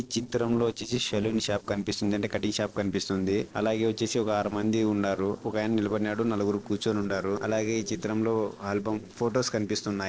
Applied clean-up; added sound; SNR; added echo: neural separator model SepFormer DNS4.